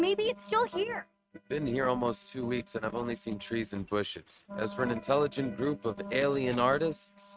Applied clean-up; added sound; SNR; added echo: neural mask model RNNoise.